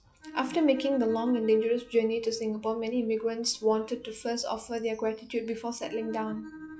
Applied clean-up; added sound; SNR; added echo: classical method log-MMSE.